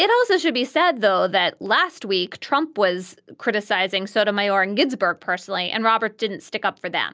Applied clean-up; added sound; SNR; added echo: none; none; none; none.